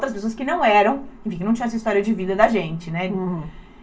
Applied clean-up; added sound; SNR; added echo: none; none; none; reverberation time 0.2 s.